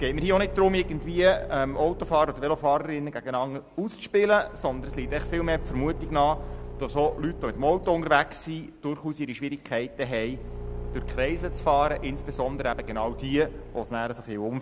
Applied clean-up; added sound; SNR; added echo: none; Engine / Car; 10 dB; none.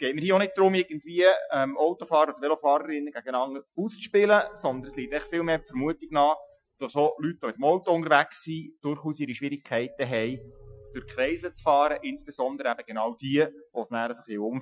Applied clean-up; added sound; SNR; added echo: classical method Wiener filter.